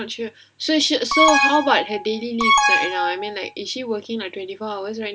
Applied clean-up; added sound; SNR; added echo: none; Alarm; -4 dB; none.